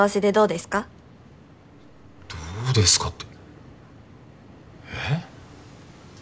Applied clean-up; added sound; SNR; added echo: none; none; none; none.